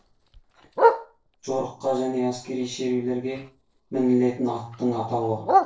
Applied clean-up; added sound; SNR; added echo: neural separator model SepFormer DNS4.